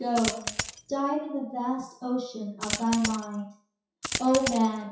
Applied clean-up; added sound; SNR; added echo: classical method WPE with log-MMSE.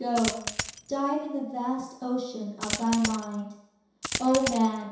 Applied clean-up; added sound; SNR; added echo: none; Coin (dropping); 5 dB; reverberation time 0.7 s.